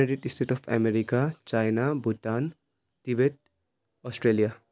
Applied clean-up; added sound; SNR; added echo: none; none; none; none.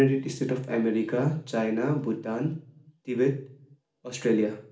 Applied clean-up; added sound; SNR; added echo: none; none; none; reverberation time 0.4 s.